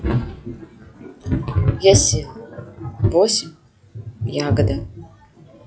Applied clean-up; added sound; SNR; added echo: classical method log-MMSE.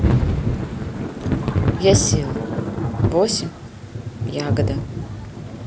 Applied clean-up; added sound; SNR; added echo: none; Thunder / Rain; -4 dB; none.